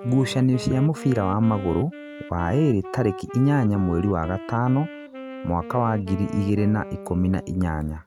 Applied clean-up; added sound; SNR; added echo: none; Wind instrument, woodwind instrument; 14 dB; none.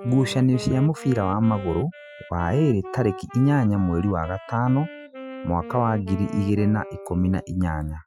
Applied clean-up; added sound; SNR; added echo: classical method Wiener filter.